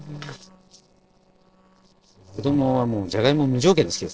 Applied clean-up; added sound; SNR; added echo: neural separator model SepFormer DNS4.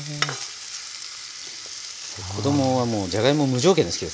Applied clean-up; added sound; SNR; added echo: none; none; none; none.